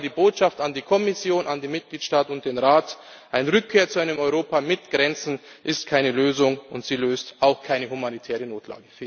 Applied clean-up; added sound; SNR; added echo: none; none; none; none.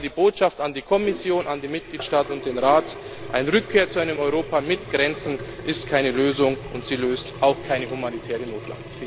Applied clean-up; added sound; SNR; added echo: none; Sink (filling or washing) / Water tap, faucet; 13 dB; none.